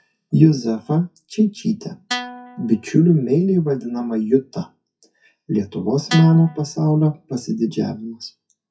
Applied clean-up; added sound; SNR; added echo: classical method WPE with log-MMSE.